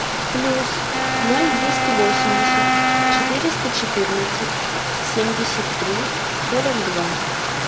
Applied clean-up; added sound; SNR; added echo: none; Stream + Wind instrument, woodwind instrument; -5 dB; none.